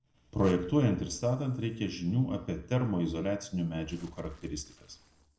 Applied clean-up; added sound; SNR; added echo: neural separator model SepFormer DNS4.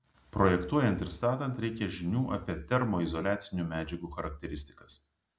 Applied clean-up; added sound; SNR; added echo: none; none; none; none.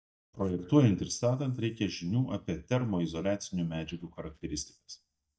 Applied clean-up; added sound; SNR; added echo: neural mask model DeepFilterNet 3.